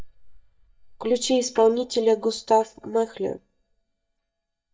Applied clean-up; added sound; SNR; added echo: neural mask model DeepFilterNet 3.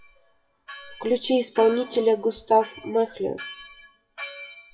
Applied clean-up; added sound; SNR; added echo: classical method WPE with log-MMSE.